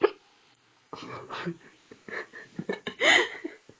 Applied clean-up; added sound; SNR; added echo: neural mask model Resemble Enhance denoiser.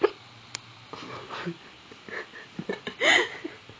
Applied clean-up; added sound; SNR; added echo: none; none; none; none.